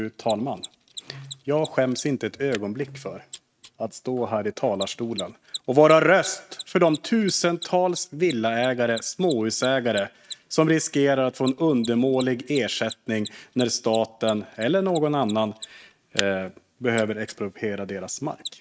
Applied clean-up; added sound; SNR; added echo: neural mask model RNNoise.